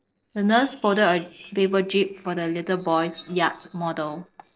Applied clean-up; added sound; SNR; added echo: neural separator model SepFormer DNS4.